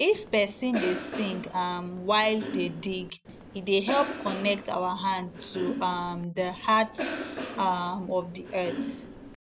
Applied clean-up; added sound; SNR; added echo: none; Cough; 9 dB; none.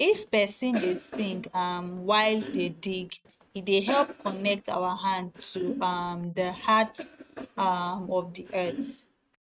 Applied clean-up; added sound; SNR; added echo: neural mask model RNNoise.